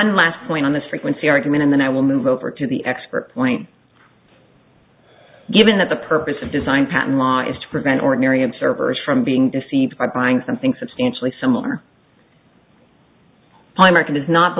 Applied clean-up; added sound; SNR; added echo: none; none; none; none.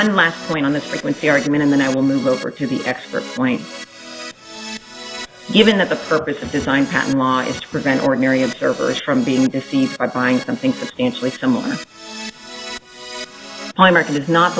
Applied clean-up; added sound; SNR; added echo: none; Keyboard (musical); 14 dB; none.